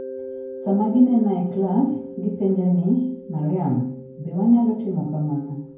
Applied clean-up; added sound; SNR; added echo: none; Mallet percussion; 16 dB; reverberation time 0.9 s.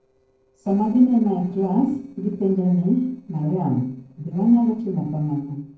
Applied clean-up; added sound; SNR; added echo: neural separator model SepFormer DNS4.